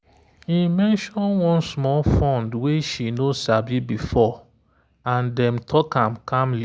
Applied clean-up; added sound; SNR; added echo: none; none; none; none.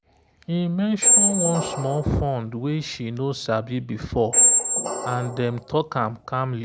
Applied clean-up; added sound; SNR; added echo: none; Squeak; -5 dB; none.